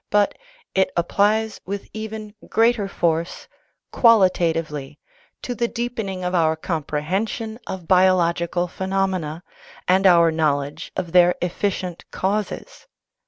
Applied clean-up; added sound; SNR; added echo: none; none; none; none.